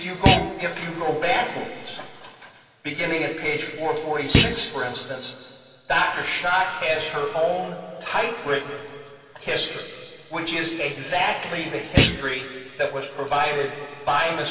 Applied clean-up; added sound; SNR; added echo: none; Thump, thud; 0 dB; reverberation time 2.4 s.